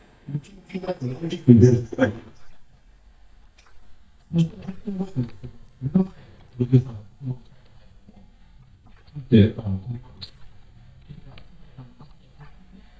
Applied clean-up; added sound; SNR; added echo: neural mask model DeepFilterNet 3.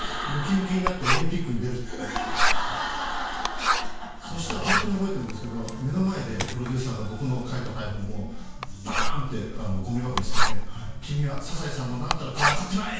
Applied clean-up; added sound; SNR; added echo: none; Writing; -3 dB; reverberation time 0.6 s.